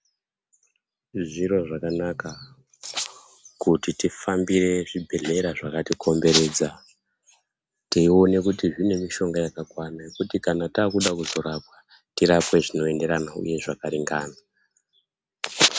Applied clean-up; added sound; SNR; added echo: none; none; none; none.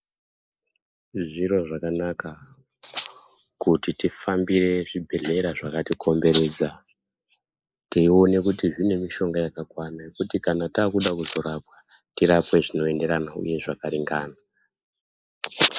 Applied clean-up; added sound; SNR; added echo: neural mask model Resemble Enhance denoiser.